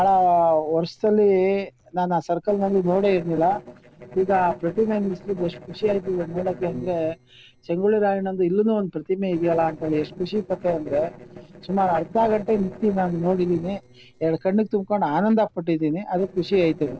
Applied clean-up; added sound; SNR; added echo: neural separator model SepFormer DNS4.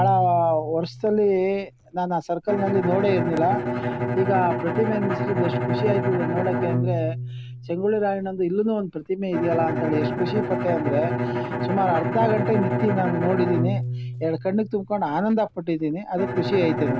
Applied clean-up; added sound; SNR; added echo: none; Bowed string instrument; 3 dB; none.